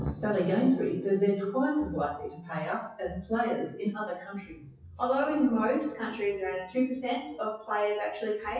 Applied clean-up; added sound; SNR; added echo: classical method WPE with log-MMSE.